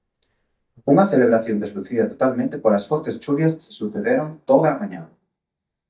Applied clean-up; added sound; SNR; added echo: neural mask model DeepFilterNet 3.